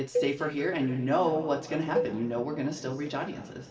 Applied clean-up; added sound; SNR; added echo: none; Cowbell; 7 dB; reverberation time 2.2 s.